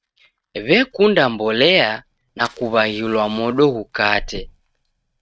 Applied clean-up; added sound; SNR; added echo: neural mask model RNNoise.